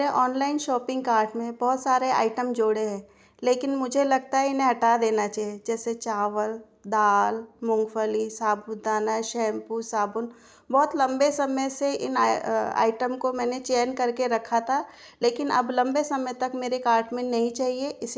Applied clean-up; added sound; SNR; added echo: neural mask model Resemble Enhance denoiser.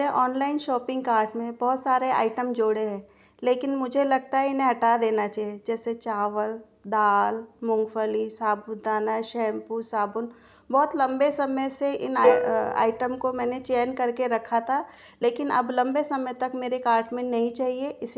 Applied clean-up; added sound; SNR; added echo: none; Plucked string instrument; 1 dB; none.